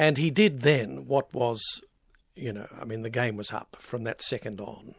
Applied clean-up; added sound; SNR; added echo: none; none; none; none.